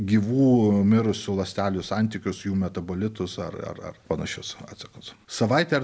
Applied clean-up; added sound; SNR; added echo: none; none; none; none.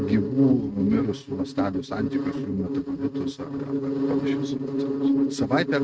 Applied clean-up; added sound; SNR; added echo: neural mask model RNNoise.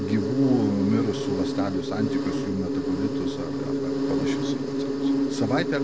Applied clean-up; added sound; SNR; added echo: none; Insect; -3 dB; none.